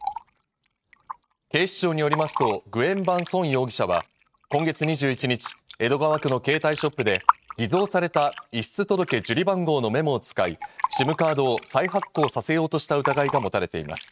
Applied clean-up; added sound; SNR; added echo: neural mask model RNNoise.